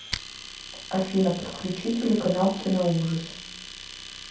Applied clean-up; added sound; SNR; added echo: none; Domestic sounds, home sounds; 12 dB; reverberation time 0.6 s.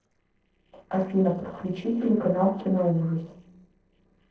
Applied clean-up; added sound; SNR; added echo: neural separator model SepFormer DNS4.